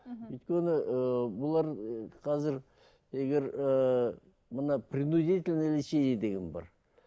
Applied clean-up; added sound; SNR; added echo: none; none; none; none.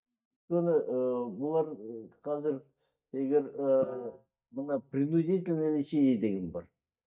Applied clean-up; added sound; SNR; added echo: neural mask model DeepFilterNet 3.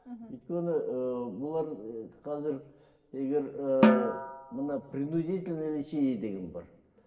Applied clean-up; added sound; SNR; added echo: none; Snare drum; -2 dB; reverberation time 1.6 s.